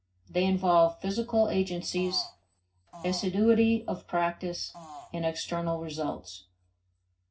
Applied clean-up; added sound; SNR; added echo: none; Fart; 18 dB; reverberation time 0.4 s.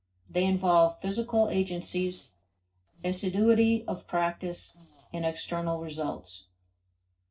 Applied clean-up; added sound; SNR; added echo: neural separator model SepFormer DNS4.